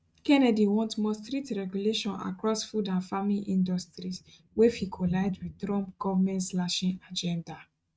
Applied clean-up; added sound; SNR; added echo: neural mask model RNNoise.